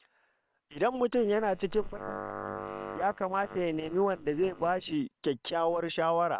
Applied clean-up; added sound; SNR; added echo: neural separator model SepFormer WHAM!.